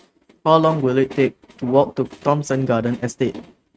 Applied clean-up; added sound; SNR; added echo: neural mask model RNNoise.